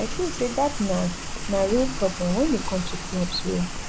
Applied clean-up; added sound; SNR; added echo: none; Rain; 4 dB; none.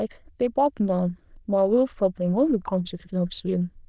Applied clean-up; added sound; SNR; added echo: neural diffusion model UNIVERSE++.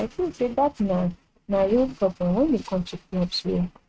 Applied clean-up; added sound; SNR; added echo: neural mask model RNNoise.